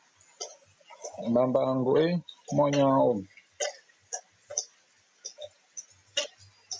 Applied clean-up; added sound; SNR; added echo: none; none; none; none.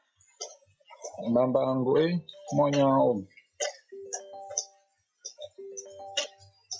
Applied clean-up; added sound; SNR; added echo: classical method log-MMSE.